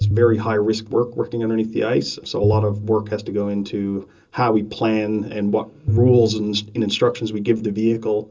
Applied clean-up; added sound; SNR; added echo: none; Piano; 6 dB; reverberation time 0.2 s.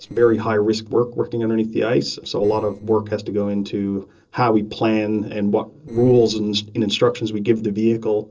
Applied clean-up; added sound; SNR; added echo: neural separator model SepFormer DNS4.